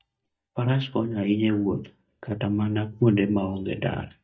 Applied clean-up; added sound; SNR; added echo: neural mask model DeepFilterNet 3.